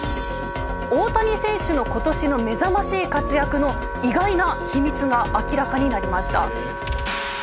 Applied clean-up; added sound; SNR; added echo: none; Wind instrument, woodwind instrument; 9 dB; none.